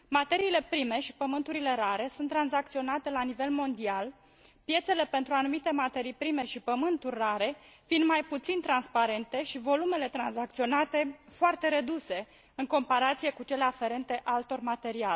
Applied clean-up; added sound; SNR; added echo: none; none; none; none.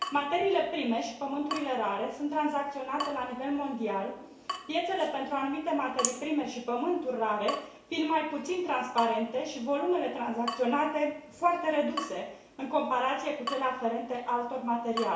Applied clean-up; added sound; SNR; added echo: none; Drip / Water tap, faucet; 12 dB; reverberation time 0.6 s.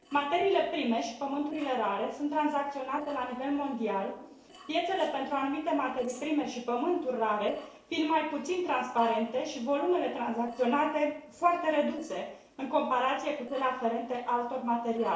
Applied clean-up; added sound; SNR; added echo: neural separator model SepFormer DNS4.